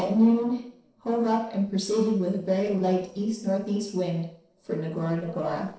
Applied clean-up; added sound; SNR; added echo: neural separator model SepFormer DNS4.